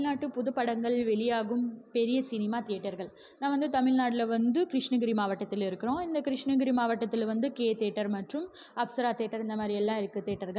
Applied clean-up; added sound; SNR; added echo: none; none; none; none.